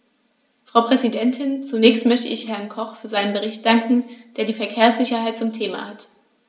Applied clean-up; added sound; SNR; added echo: none; none; none; reverberation time 0.5 s.